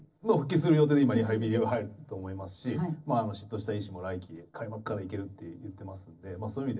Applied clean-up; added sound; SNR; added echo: neural separator model SepFormer DNS4.